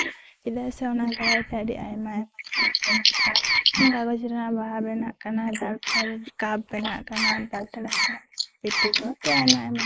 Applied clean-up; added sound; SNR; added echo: neural mask model Resemble Enhance denoiser.